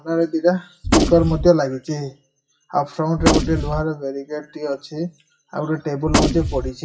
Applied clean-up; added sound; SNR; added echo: classical method WPE with log-MMSE.